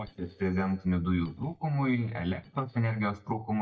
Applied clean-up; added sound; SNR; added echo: neural mask model DeepFilterNet 3.